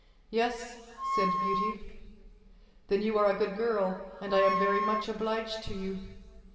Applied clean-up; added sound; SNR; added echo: none; Wind instrument, woodwind instrument; 1 dB; reverberation time 2.2 s.